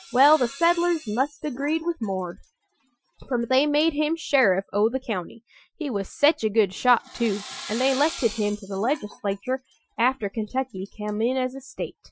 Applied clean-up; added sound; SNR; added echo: classical method Wiener filter.